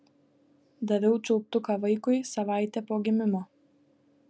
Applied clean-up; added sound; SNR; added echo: none; none; none; none.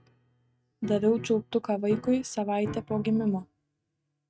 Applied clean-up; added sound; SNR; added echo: neural mask model RNNoise.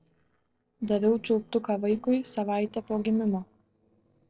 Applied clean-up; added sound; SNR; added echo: neural separator model SepFormer DNS4.